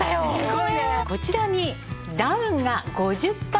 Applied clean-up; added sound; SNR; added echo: none; none; none; none.